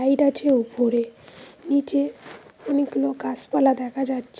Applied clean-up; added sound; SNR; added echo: none; none; none; none.